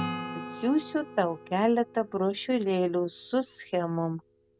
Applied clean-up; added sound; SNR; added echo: none; Acoustic guitar / Strum; 13 dB; none.